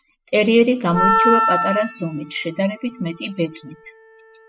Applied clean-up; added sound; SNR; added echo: classical method spectral subtraction.